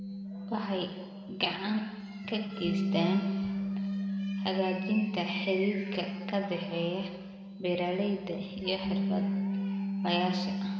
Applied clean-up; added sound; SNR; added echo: none; Bass guitar; 1 dB; reverberation time 1.6 s.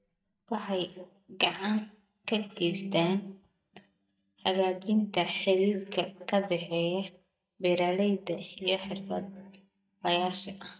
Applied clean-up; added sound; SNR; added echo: neural mask model DeepFilterNet 3.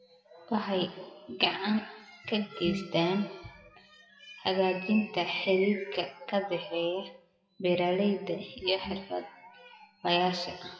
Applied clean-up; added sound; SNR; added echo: classical method WPE with log-MMSE.